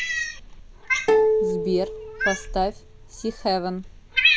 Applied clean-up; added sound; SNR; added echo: none; Cat + Plucked string instrument; -5 dB; none.